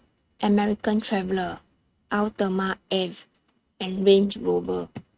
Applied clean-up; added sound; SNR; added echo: neural mask model RNNoise.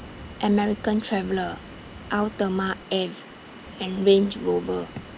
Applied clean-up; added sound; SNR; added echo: none; Fire; 20 dB; none.